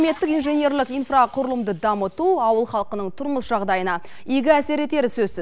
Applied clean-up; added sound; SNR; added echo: none; Bicycle; 15 dB; none.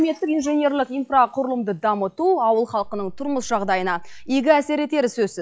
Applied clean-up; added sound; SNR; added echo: classical method log-MMSE.